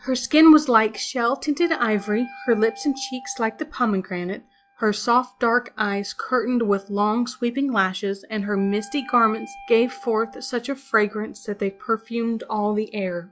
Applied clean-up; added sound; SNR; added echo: classical method log-MMSE.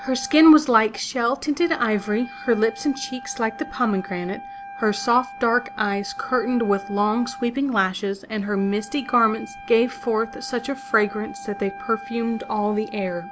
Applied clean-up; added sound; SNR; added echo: none; Wind instrument, woodwind instrument; 16 dB; none.